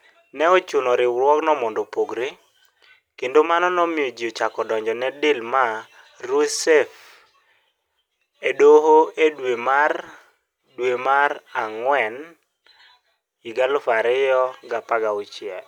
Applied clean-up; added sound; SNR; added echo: none; none; none; none.